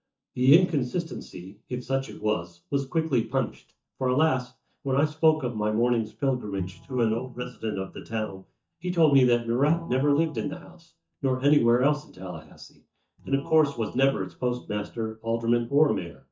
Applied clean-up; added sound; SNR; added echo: neural mask model DeepFilterNet 3.